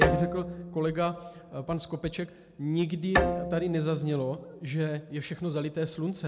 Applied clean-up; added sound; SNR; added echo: none; Bowed string instrument; 3 dB; none.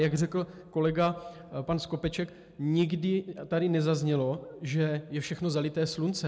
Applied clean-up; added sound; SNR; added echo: none; none; none; none.